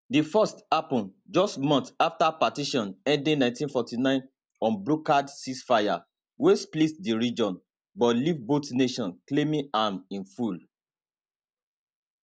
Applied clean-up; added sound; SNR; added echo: none; none; none; none.